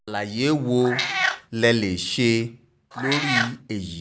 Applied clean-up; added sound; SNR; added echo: none; Meow; 1 dB; none.